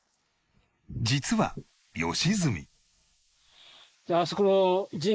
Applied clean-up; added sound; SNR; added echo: neural mask model Resemble Enhance denoiser.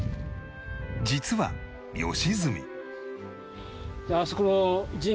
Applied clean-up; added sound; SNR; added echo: none; none; none; none.